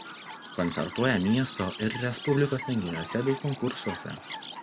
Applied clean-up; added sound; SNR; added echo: none; Chirp, tweet; 10 dB; none.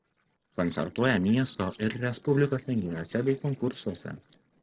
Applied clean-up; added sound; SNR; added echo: neural separator model SepFormer DNS4.